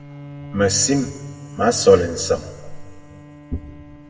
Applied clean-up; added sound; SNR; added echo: none; Bowed string instrument; 16 dB; reverberation time 1.1 s.